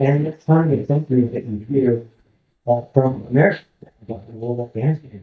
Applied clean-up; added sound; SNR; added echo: neural mask model DeepFilterNet 3.